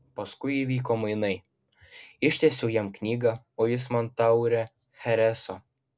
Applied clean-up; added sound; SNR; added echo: none; none; none; none.